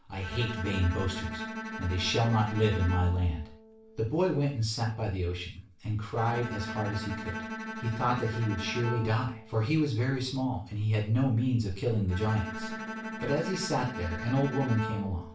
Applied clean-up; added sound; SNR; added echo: none; Bowed string instrument; 10 dB; reverberation time 0.3 s.